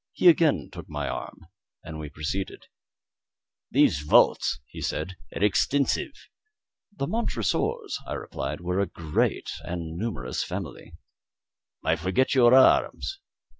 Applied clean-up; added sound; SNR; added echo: none; none; none; none.